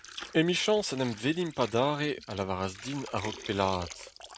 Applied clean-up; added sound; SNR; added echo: none; Water; 16 dB; none.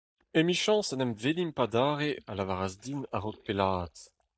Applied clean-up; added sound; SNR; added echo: neural mask model DeepFilterNet 3.